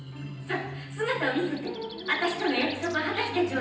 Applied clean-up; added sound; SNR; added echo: none; Bird; 18 dB; reverberation time 0.9 s.